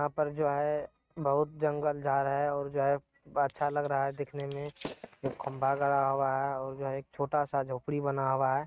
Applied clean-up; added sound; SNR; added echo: neural mask model RNNoise.